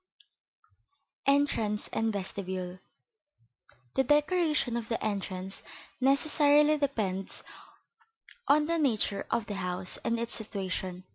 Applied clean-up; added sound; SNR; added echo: none; none; none; none.